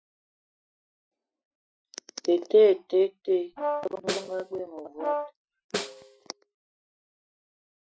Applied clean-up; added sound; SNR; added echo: classical method Wiener filter.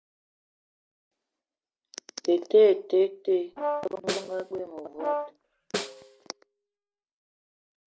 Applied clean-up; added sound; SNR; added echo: none; Snare drum + Brass instrument; 6 dB; none.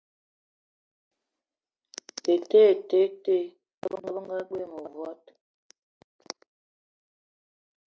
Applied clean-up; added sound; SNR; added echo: none; none; none; none.